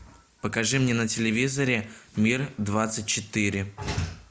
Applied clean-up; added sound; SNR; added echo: none; none; none; none.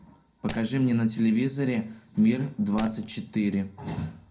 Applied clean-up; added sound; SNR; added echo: none; Shatter; 19 dB; reverberation time 0.2 s.